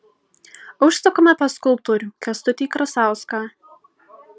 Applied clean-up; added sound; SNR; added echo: none; none; none; none.